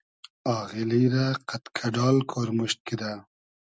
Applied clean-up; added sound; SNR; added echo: none; none; none; none.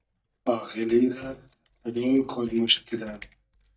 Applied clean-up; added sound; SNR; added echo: neural mask model DeepFilterNet 3.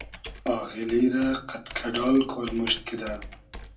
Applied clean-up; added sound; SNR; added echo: none; Computer keyboard; 15 dB; reverberation time 0.2 s.